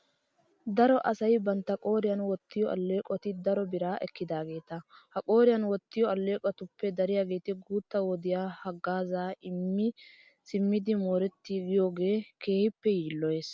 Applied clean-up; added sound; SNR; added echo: none; none; none; none.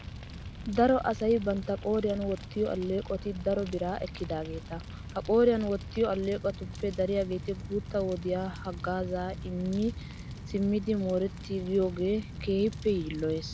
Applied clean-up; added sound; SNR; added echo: none; Fire; 11 dB; none.